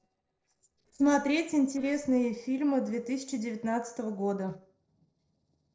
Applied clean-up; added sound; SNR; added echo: neural separator model SepFormer DNS4.